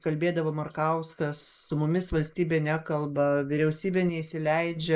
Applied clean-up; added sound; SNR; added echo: neural mask model Resemble Enhance denoiser.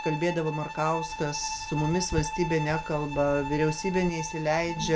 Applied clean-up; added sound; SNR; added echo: none; Bowed string instrument; 8 dB; none.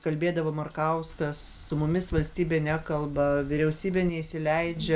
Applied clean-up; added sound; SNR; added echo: none; none; none; none.